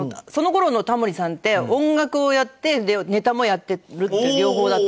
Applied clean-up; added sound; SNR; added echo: none; none; none; none.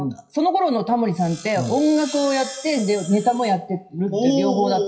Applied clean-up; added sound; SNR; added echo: classical method WPE with log-MMSE.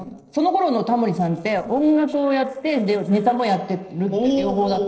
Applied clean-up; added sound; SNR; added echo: neural separator model SepFormer DNS4.